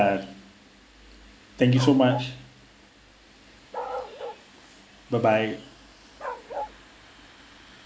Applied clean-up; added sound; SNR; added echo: none; Bark; 13 dB; none.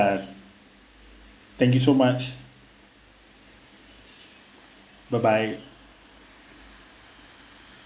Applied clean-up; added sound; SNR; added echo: none; none; none; none.